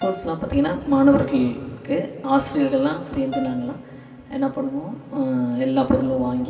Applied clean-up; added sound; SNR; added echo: none; Piano; 19 dB; reverberation time 2.2 s.